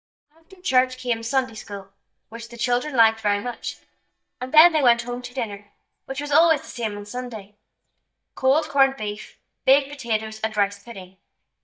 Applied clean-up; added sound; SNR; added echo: neural mask model DeepFilterNet 3.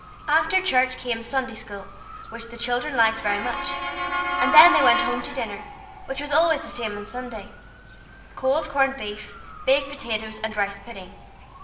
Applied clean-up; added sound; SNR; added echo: none; Motor vehicle (road) / Siren; 7 dB; reverberation time 0.8 s.